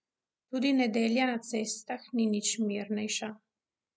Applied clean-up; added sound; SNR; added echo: none; none; none; none.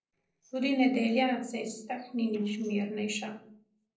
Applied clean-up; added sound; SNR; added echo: neural separator model SepFormer DNS4.